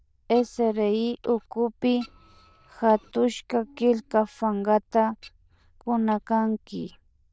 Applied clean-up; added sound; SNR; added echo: neural diffusion model UNIVERSE++.